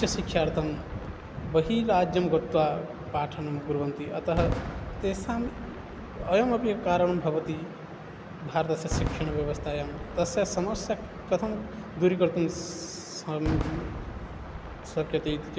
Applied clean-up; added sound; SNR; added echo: none; Fireworks; 9 dB; none.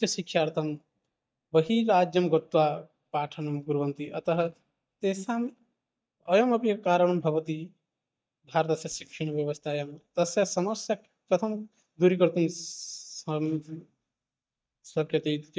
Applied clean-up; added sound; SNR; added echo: neural mask model DeepFilterNet 3.